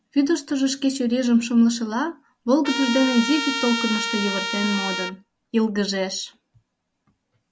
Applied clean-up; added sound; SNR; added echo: none; Trumpet; 4 dB; none.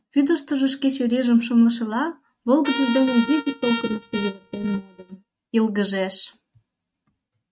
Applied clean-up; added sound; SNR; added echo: neural mask model RNNoise.